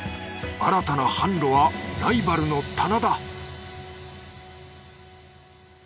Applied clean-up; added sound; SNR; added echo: none; none; none; none.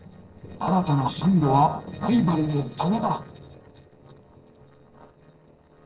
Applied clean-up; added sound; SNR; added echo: neural separator model SepFormer DNS4.